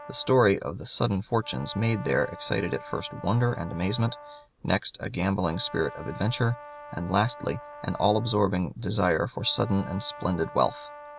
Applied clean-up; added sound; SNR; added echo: none; Brass instrument; 17 dB; none.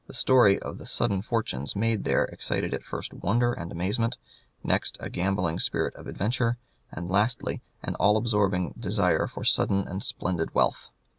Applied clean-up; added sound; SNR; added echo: none; none; none; none.